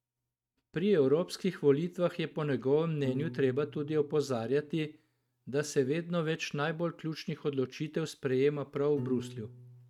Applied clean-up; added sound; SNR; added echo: neural mask model RNNoise.